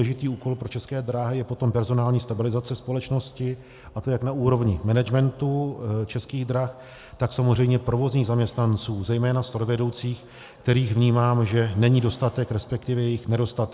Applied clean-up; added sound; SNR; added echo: none; none; none; none.